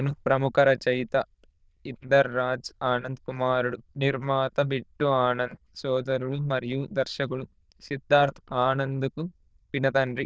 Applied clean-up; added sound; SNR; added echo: neural diffusion model UNIVERSE++.